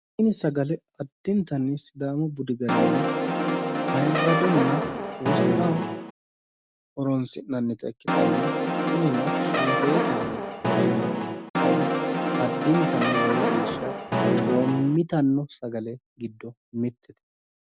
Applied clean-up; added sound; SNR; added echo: none; Brass instrument; -4 dB; none.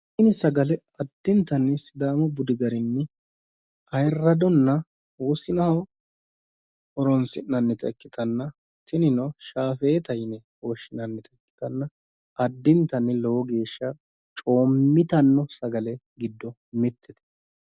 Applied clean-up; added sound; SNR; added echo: none; none; none; none.